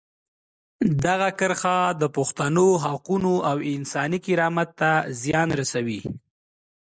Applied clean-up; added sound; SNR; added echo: none; none; none; none.